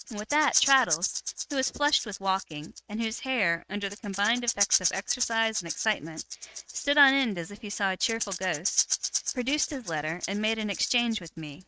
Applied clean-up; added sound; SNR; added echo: neural mask model RNNoise.